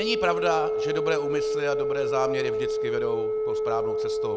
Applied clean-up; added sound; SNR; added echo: none; Telephone; -3 dB; none.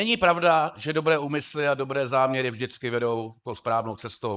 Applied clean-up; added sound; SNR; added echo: neural mask model Resemble Enhance denoiser.